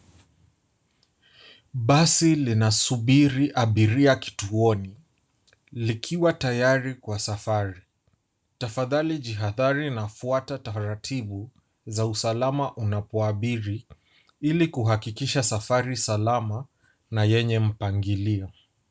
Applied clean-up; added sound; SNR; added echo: none; none; none; none.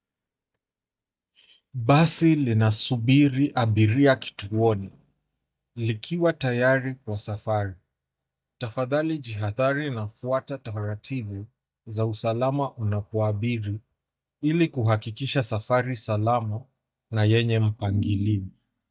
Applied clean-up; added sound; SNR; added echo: neural mask model DeepFilterNet 3.